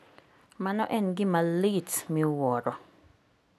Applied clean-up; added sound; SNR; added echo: none; none; none; none.